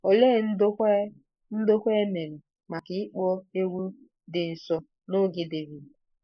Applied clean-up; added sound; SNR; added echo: neural mask model Resemble Enhance denoiser.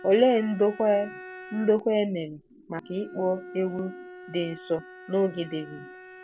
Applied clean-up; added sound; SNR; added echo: none; Bowed string instrument; 17 dB; none.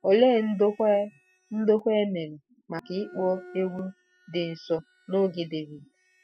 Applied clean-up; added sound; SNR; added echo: classical method spectral subtraction.